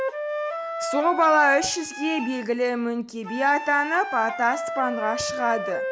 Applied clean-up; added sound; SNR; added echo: none; Wind instrument, woodwind instrument; 6 dB; none.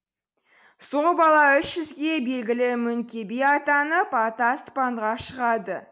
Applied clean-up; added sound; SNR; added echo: none; none; none; none.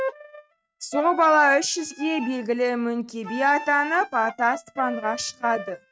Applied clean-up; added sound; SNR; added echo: neural mask model RNNoise.